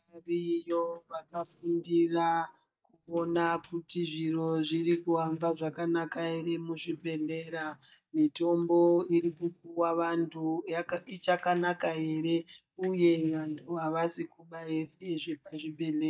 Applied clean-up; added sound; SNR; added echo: neural mask model DeepFilterNet 3.